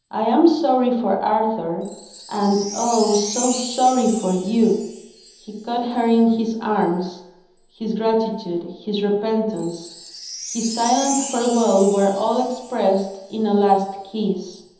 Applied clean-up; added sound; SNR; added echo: none; Wind chime; 15 dB; reverberation time 0.9 s.